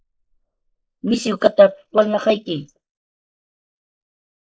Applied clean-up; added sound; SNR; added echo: neural mask model Resemble Enhance denoiser.